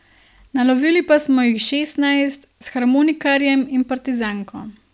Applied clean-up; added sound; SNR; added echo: none; none; none; none.